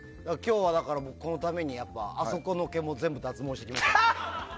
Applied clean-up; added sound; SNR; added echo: none; none; none; none.